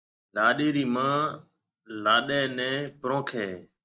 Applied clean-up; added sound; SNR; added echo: neural mask model DeepFilterNet 3.